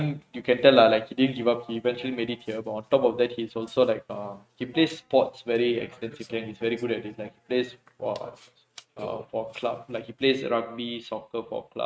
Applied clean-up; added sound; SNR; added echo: neural mask model RNNoise.